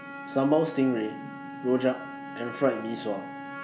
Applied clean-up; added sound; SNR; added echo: none; Wind instrument, woodwind instrument; 11 dB; none.